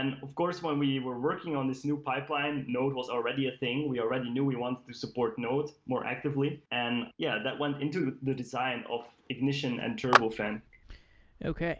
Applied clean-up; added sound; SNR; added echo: none; Clapping; -1 dB; none.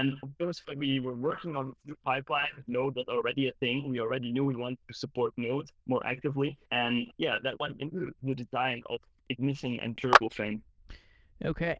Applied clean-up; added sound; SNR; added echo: neural diffusion model UNIVERSE++.